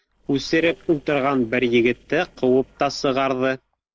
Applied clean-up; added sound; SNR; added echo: neural separator model SepFormer DNS4.